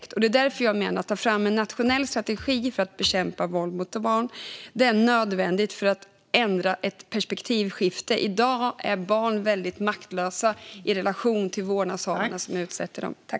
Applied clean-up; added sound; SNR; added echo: none; none; none; none.